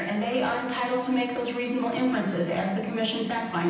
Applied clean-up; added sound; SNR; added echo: none; none; none; reverberation time 0.9 s.